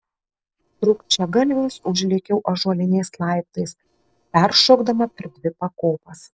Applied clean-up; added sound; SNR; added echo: neural separator model SepFormer DNS4.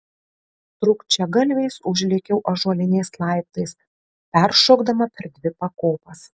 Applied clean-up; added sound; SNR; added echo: none; none; none; none.